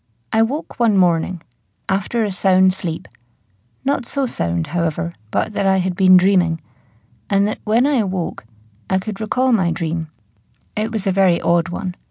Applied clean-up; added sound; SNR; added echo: none; none; none; none.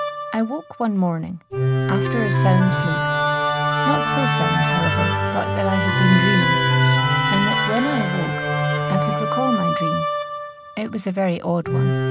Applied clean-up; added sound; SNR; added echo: none; Musical instrument; -4 dB; none.